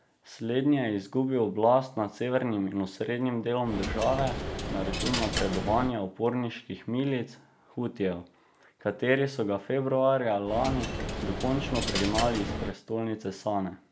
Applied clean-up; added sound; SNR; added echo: none; Coin (dropping); 3 dB; none.